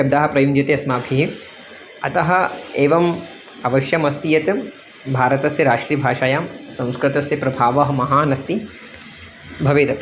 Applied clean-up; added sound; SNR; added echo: none; none; none; none.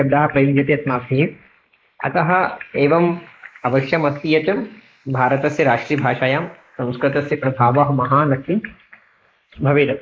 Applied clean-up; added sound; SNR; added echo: neural mask model Resemble Enhance denoiser.